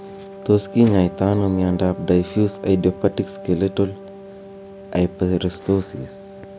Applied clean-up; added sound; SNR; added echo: none; Wind instrument, woodwind instrument; 16 dB; none.